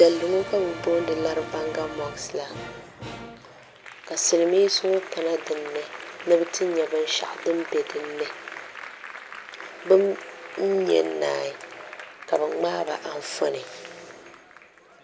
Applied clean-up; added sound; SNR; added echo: none; Applause; 14 dB; none.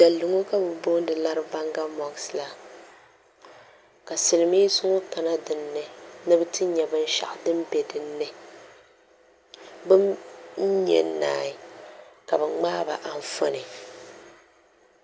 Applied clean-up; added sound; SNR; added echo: none; none; none; none.